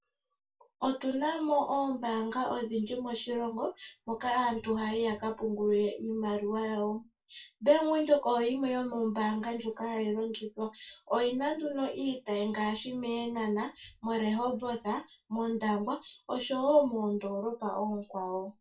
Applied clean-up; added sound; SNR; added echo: none; none; none; reverberation time 0.2 s.